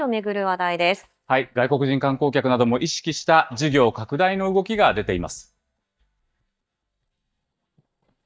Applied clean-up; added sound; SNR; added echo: neural mask model DeepFilterNet 3.